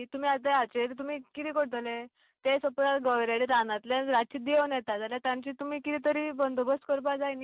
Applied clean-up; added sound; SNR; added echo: none; none; none; none.